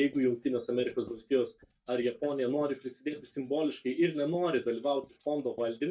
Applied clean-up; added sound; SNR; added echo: neural mask model DeepFilterNet 3.